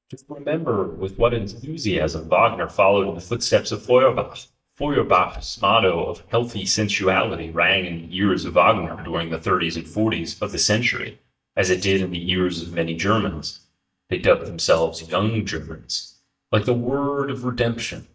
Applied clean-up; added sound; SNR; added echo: neural mask model DeepFilterNet 3.